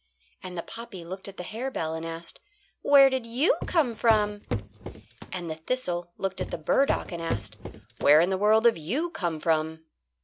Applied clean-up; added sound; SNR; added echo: none; Walk, footsteps; 8 dB; none.